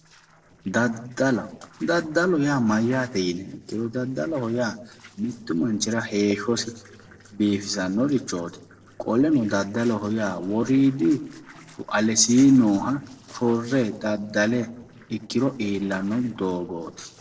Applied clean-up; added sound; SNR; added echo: neural separator model SepFormer DNS4.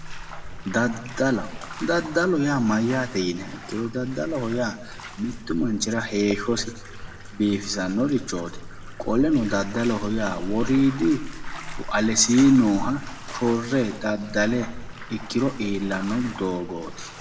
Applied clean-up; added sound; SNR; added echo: none; Bathtub (filling or washing); 10 dB; reverberation time 0.9 s.